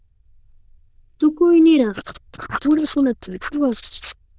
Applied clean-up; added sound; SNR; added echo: neural diffusion model UNIVERSE++.